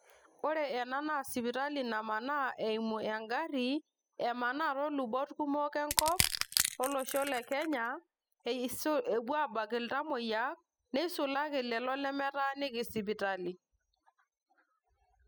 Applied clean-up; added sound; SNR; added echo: classical method spectral subtraction.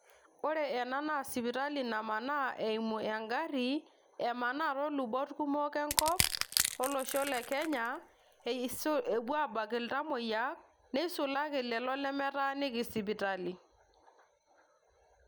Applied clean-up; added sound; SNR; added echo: none; Crushing; 2 dB; none.